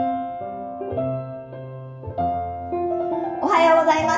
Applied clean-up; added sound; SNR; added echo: none; none; none; reverberation time 0.7 s.